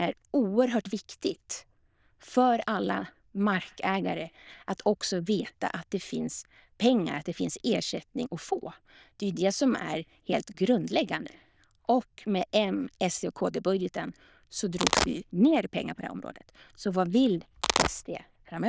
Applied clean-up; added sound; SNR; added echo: neural diffusion model UNIVERSE++.